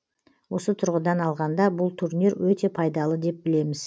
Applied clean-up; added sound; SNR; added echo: none; none; none; none.